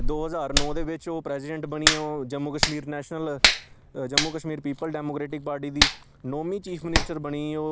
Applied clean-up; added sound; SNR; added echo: none; Hands; -3 dB; none.